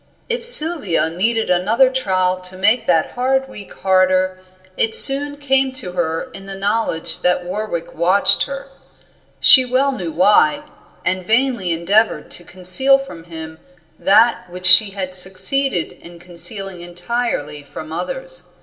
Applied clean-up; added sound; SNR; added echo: none; none; none; reverberation time 1.5 s.